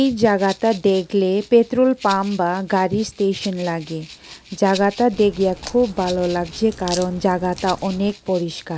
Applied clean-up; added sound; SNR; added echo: none; Crack + Rattle (instrument); 18 dB; none.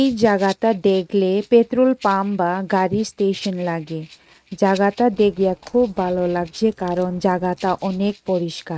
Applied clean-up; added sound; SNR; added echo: neural mask model RNNoise.